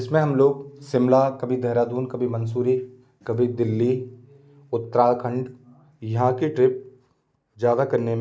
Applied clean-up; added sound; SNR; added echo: none; none; none; none.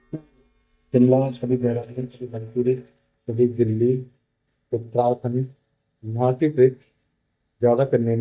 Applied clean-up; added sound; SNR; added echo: neural mask model DeepFilterNet 3.